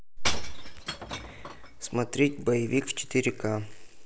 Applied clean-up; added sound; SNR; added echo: none; Shatter / Crushing; 11 dB; none.